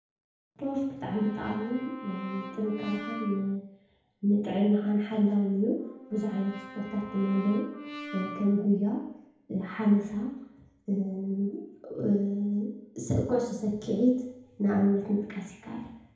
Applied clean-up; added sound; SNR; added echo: none; Brass instrument; 13 dB; reverberation time 2.0 s.